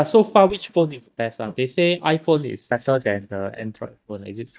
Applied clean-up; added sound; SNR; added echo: neural mask model DeepFilterNet 3.